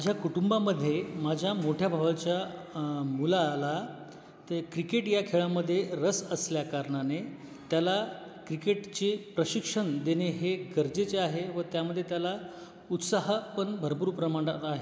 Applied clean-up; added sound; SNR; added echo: none; none; none; none.